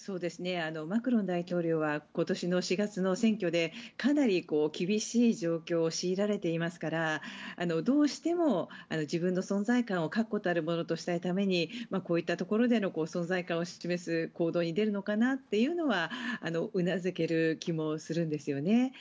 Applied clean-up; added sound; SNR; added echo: none; none; none; none.